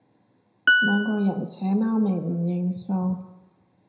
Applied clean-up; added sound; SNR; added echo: none; Piano; -1 dB; reverberation time 0.7 s.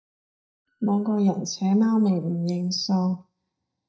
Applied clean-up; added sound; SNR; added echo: neural mask model DeepFilterNet 3.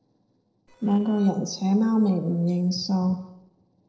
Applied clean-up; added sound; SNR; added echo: neural separator model SepFormer DNS4.